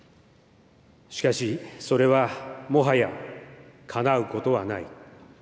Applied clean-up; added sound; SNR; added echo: none; none; none; none.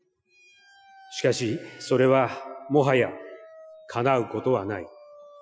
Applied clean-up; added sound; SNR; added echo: classical method Wiener filter.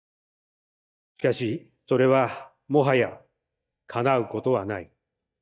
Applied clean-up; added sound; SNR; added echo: neural mask model DeepFilterNet 3.